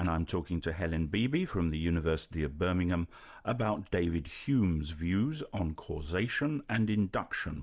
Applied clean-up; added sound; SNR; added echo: none; none; none; none.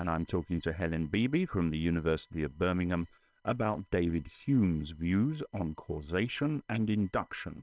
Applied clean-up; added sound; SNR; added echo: neural separator model SepFormer WHAM!.